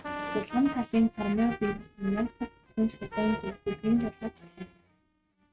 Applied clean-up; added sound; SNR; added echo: neural mask model RNNoise.